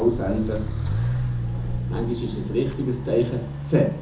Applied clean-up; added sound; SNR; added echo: none; Walk, footsteps; 2 dB; reverberation time 0.6 s.